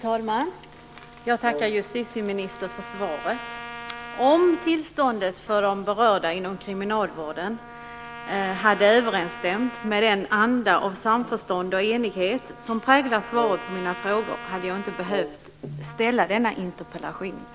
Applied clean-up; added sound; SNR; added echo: none; Brass instrument + Trumpet; 14 dB; none.